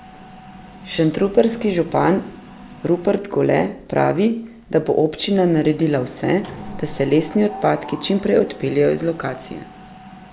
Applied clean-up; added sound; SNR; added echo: none; Mechanisms; 20 dB; none.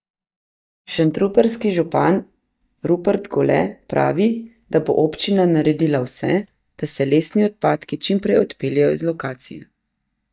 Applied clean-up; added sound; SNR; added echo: neural mask model DeepFilterNet 3.